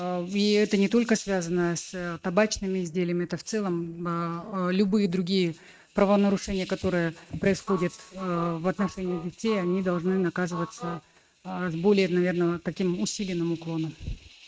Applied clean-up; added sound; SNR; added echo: neural mask model RNNoise.